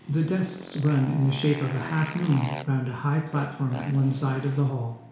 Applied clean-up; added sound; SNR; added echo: none; Motorcycle; 15 dB; reverberation time 0.7 s.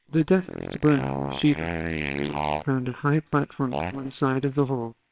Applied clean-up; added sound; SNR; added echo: neural separator model SepFormer WHAMR!.